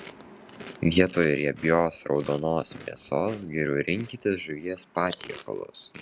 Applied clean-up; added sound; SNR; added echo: none; Chewing, mastication; 18 dB; none.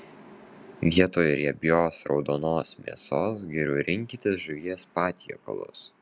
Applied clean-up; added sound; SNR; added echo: none; none; none; none.